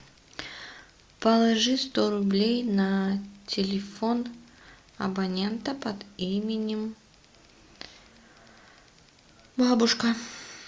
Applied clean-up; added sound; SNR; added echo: none; none; none; none.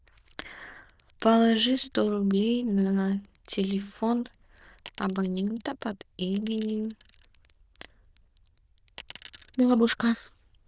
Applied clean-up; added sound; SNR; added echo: neural diffusion model UNIVERSE++.